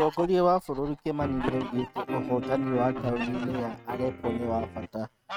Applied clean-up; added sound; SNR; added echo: neural mask model RNNoise.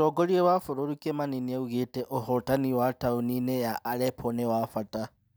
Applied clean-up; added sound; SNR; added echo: none; none; none; none.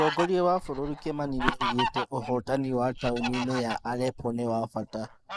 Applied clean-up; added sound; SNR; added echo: neural mask model Resemble Enhance denoiser.